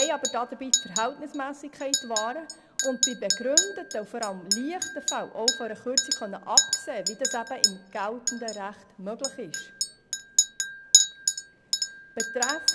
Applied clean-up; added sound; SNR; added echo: none; Chink, clink; -5 dB; none.